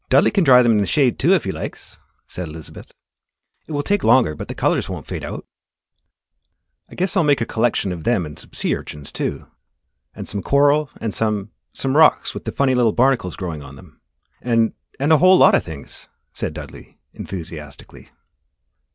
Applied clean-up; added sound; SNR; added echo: none; none; none; none.